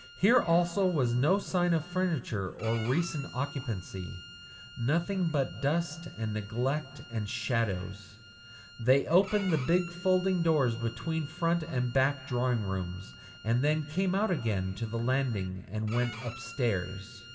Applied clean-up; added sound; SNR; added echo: none; Bowed string instrument; 19 dB; reverberation time 1.7 s.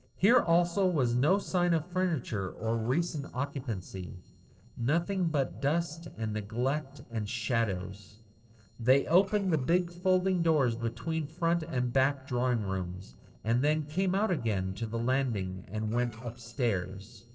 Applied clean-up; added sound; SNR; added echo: neural separator model SepFormer DNS4.